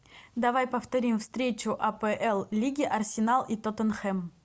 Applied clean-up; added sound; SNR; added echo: none; none; none; none.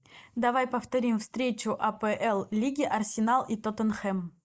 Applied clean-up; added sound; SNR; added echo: neural mask model Resemble Enhance denoiser.